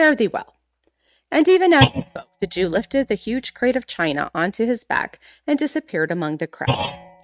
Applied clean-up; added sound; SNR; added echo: neural mask model RNNoise.